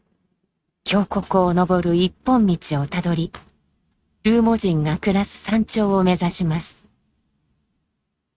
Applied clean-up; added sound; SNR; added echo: neural mask model RNNoise.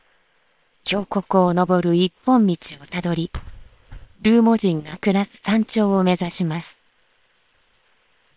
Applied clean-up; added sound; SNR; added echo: neural separator model SepFormer WHAM!.